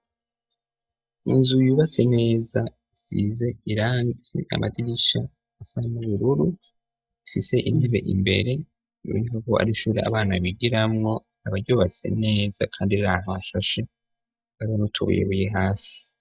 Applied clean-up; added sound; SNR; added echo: neural mask model DeepFilterNet 3.